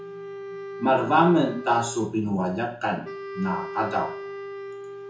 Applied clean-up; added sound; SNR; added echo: none; Wind instrument, woodwind instrument; 11 dB; reverberation time 0.7 s.